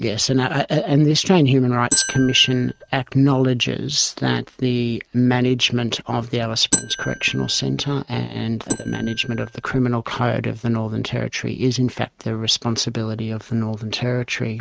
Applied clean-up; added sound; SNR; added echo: neural mask model RNNoise.